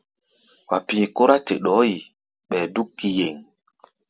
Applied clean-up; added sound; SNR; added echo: none; none; none; none.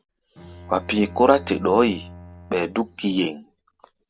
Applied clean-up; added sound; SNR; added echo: none; Bowed string instrument; 18 dB; none.